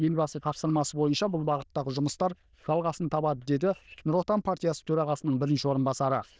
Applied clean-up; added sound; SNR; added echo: neural diffusion model UNIVERSE++.